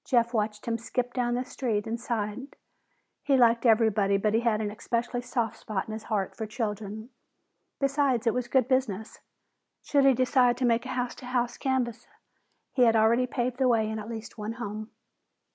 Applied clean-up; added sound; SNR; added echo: none; none; none; none.